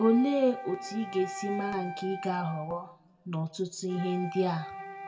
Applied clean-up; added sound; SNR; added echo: none; Wind instrument, woodwind instrument; 10 dB; reverberation time 0.6 s.